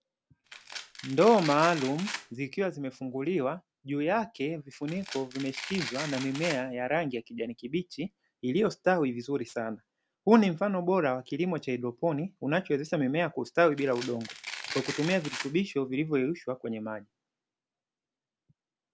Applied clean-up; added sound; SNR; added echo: none; Domestic sounds, home sounds; 10 dB; none.